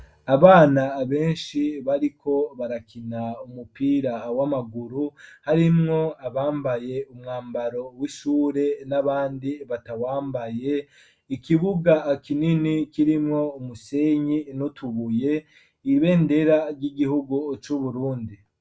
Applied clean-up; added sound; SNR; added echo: none; none; none; none.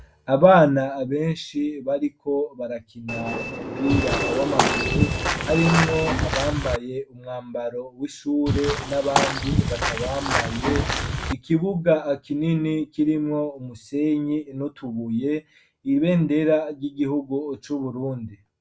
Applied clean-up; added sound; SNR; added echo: none; Walk, footsteps / Bird vocalization, bird call, bird song + Train; 0 dB; none.